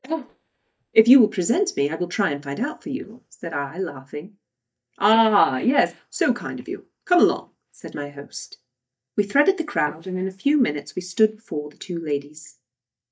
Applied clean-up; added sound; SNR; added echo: neural mask model DeepFilterNet 3.